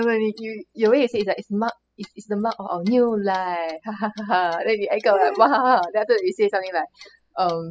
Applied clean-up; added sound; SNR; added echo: classical method spectral subtraction.